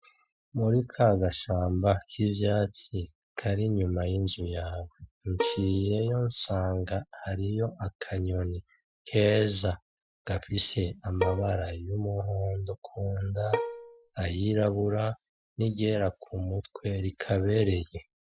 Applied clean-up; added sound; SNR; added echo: classical method Wiener filter.